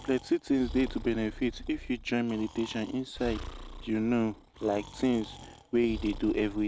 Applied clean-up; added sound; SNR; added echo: none; Breathing; 13 dB; none.